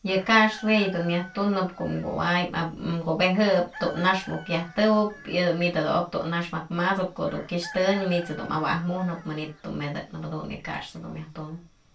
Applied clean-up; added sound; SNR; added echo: none; Chicken, rooster; 19 dB; reverberation time 0.2 s.